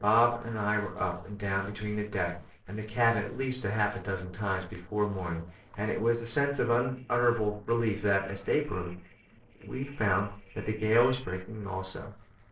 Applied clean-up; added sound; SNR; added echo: neural separator model SepFormer DNS4.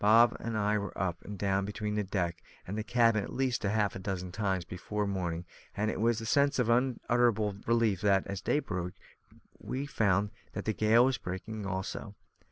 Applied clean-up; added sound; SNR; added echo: none; none; none; none.